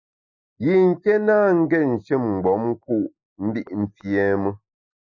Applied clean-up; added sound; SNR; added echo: neural mask model Resemble Enhance denoiser.